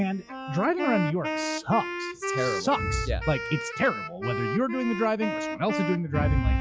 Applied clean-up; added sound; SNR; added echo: classical method log-MMSE.